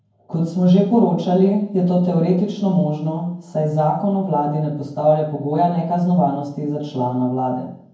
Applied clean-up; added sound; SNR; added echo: none; none; none; reverberation time 0.9 s.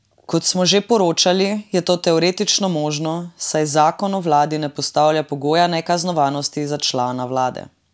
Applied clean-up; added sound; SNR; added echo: none; none; none; none.